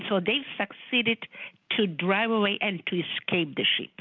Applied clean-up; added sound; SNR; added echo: none; none; none; none.